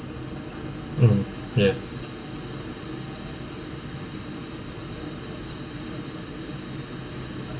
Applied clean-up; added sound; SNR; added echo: none; none; none; reverberation time 1.1 s.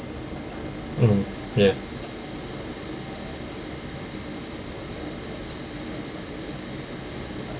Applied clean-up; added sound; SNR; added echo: none; none; none; none.